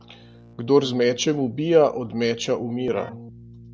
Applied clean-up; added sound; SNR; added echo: none; Keyboard (musical); 20 dB; none.